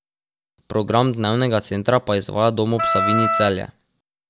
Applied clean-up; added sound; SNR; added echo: none; Wind instrument, woodwind instrument; 1 dB; none.